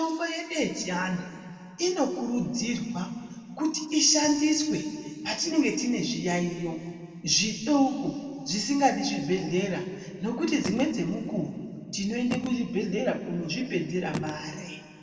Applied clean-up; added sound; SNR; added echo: none; Telephone; 13 dB; reverberation time 2.0 s.